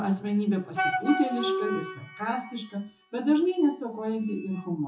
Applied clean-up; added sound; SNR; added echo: classical method WPE with log-MMSE.